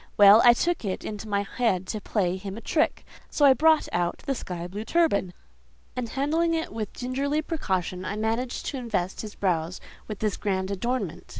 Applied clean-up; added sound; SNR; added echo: none; none; none; none.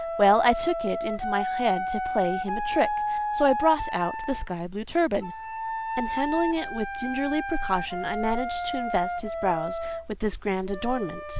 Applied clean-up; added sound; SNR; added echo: none; Wind instrument, woodwind instrument; 4 dB; none.